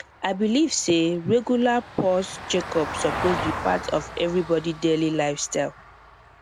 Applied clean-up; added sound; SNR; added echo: none; Vehicle; 11 dB; none.